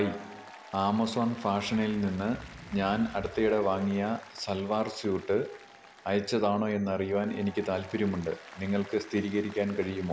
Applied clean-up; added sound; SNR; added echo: none; Applause + Animal; 19 dB; none.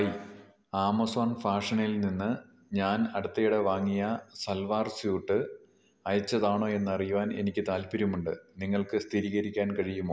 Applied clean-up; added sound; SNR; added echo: none; none; none; none.